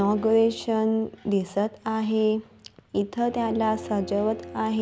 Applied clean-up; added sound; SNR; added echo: none; Bowed string instrument; 17 dB; none.